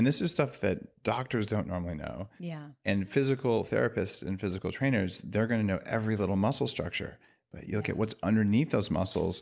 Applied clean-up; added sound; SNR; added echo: none; none; none; none.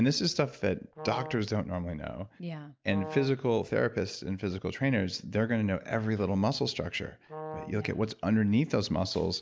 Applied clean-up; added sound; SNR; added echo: none; Brass instrument; 12 dB; none.